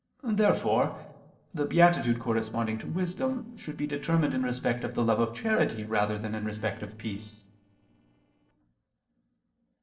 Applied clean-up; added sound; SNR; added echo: neural separator model SepFormer DNS4.